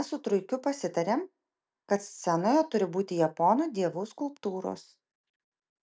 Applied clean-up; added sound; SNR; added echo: none; none; none; none.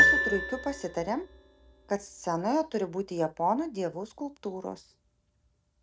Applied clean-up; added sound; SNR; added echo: none; Piano; 0 dB; none.